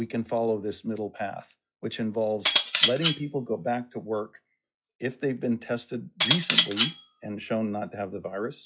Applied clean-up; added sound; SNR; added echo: classical method log-MMSE.